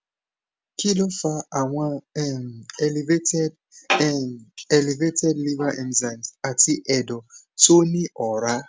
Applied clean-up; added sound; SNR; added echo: none; none; none; none.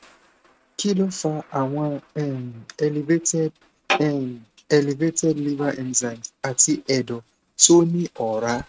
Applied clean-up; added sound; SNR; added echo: neural mask model RNNoise.